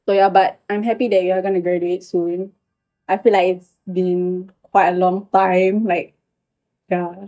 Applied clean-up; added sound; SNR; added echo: neural mask model DeepFilterNet 3.